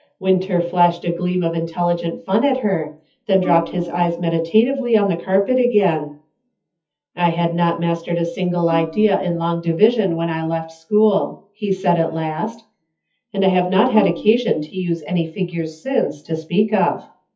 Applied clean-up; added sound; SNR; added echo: classical method WPE with log-MMSE.